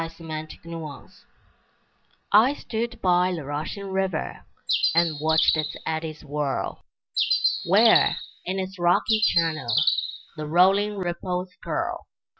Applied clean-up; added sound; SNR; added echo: none; Bird; 0 dB; none.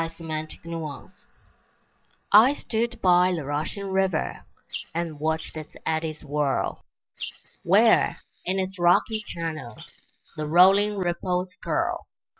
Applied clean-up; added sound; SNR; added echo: neural separator model SepFormer DNS4.